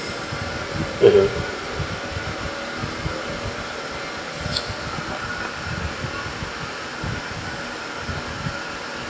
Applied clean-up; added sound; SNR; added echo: none; none; none; none.